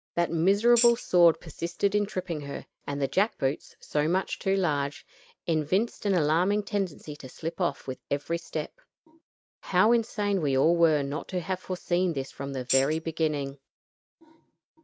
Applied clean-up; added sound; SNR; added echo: neural mask model RNNoise.